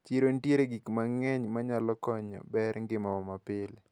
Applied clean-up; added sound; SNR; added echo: none; none; none; none.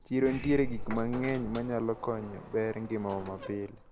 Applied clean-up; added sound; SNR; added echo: none; Sliding door; 8 dB; none.